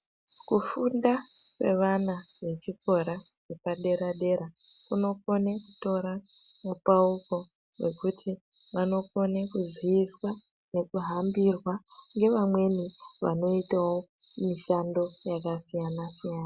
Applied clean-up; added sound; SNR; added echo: none; none; none; none.